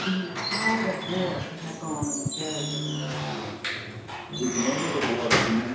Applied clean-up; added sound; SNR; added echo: none; Squeak / Wood; -1 dB; reverberation time 0.7 s.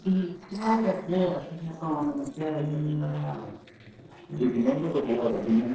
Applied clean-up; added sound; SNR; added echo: neural separator model SepFormer DNS4.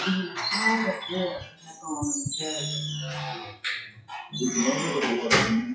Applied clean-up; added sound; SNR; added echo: classical method WPE with log-MMSE.